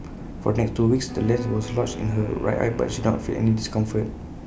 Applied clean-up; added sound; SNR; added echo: none; Wind instrument, woodwind instrument; 15 dB; none.